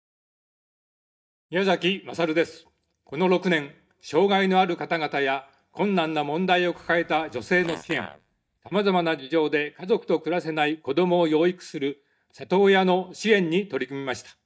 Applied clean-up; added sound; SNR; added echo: neural mask model DeepFilterNet 3.